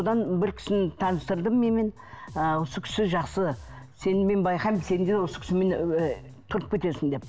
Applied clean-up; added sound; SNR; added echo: none; Bass guitar; 19 dB; none.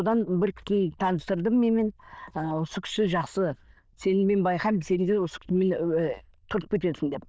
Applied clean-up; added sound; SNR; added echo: neural diffusion model UNIVERSE++.